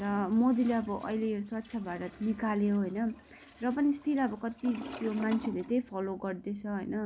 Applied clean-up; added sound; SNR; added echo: none; Toilet flush; 17 dB; none.